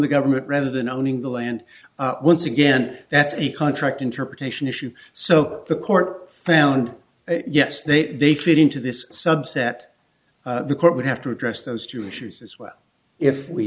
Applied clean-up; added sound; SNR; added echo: none; none; none; none.